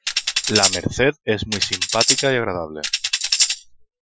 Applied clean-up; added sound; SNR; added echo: classical method Wiener filter.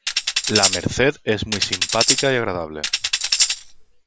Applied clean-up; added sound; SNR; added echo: none; Tambourine; -1 dB; none.